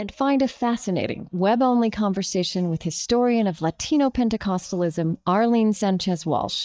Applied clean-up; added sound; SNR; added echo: neural mask model DeepFilterNet 3.